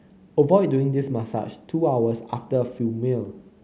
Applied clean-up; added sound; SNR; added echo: none; none; none; none.